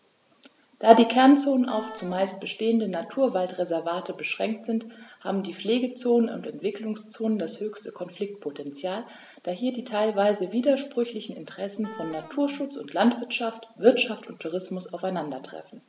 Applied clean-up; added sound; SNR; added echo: none; Wind instrument, woodwind instrument; 18 dB; none.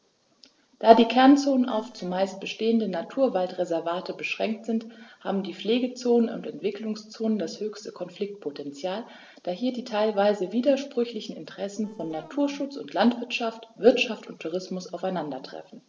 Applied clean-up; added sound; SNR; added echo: neural separator model SepFormer DNS4.